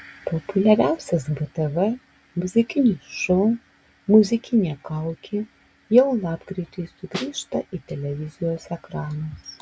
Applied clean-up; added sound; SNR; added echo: none; Snare drum; 9 dB; none.